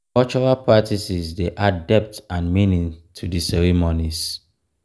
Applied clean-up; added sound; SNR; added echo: none; none; none; none.